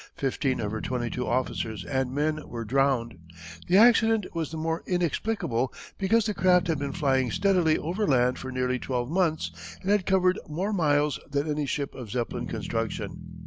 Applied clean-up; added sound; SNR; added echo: none; Bass guitar; 13 dB; none.